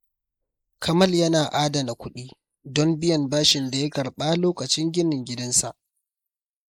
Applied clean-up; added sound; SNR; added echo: neural mask model Resemble Enhance denoiser.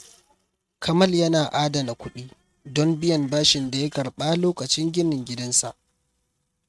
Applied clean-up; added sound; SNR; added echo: neural mask model RNNoise.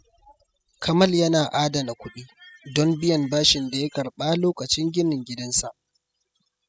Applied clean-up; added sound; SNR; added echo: classical method spectral subtraction.